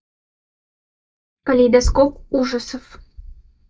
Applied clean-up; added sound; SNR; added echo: neural mask model DeepFilterNet 3.